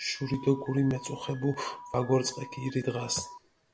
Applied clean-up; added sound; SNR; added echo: none; Alarm; 17 dB; none.